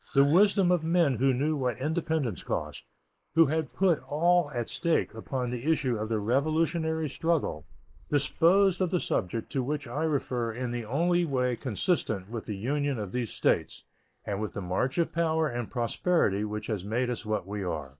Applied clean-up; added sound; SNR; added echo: neural mask model Resemble Enhance denoiser.